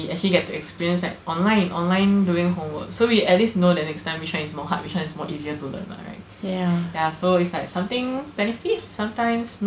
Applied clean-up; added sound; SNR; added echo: none; none; none; none.